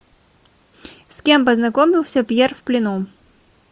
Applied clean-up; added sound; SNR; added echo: none; none; none; none.